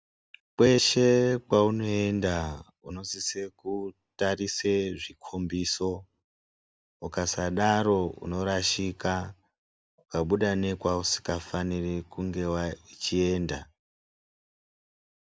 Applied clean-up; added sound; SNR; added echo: none; none; none; none.